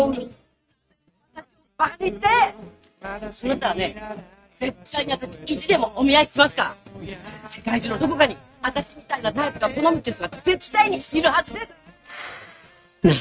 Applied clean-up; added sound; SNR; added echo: neural mask model RNNoise.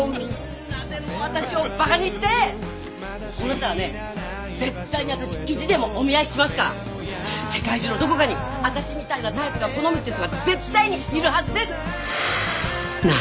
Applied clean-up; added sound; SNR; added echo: none; none; none; none.